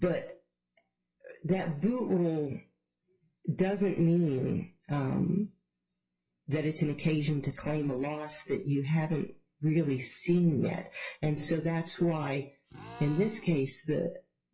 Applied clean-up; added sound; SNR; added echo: classical method WPE with log-MMSE.